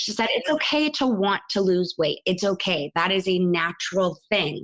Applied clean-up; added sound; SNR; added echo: none; none; none; none.